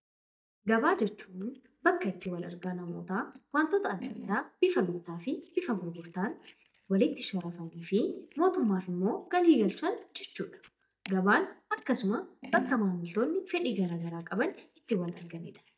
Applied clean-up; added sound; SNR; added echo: neural mask model DeepFilterNet 3.